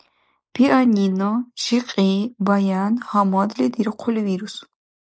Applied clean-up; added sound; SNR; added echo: neural mask model Resemble Enhance denoiser.